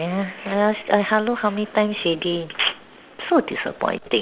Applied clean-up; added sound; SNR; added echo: none; none; none; none.